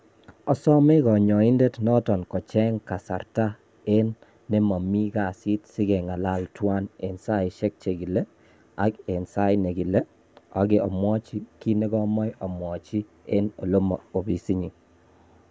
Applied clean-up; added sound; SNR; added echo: none; none; none; none.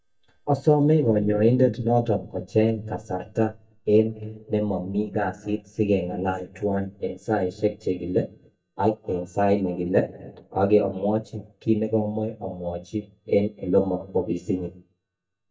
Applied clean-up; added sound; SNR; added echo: neural mask model DeepFilterNet 3.